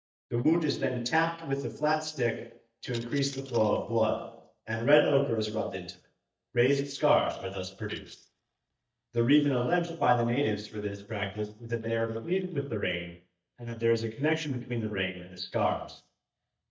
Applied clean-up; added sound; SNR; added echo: neural mask model DeepFilterNet 3.